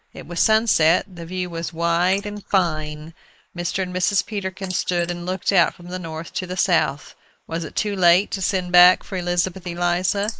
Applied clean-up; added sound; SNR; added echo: neural mask model Resemble Enhance denoiser.